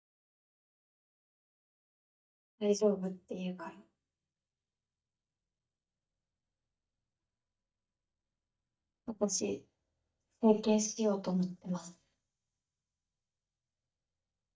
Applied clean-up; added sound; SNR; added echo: neural mask model DeepFilterNet 3.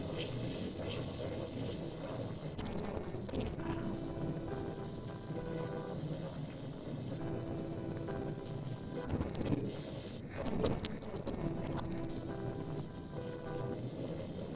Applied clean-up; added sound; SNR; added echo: neural separator model SepFormer DNS4.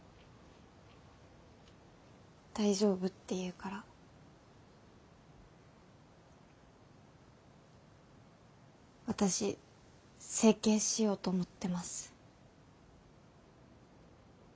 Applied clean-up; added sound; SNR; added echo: none; none; none; none.